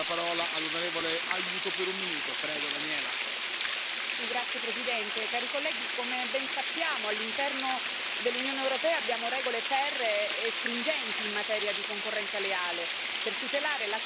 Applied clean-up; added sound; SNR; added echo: none; Water; -4 dB; none.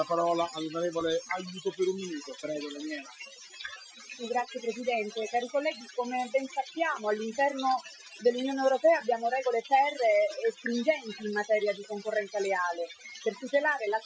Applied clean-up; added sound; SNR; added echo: classical method Wiener filter.